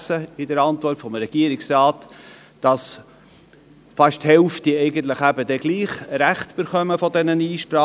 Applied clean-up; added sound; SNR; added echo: none; none; none; none.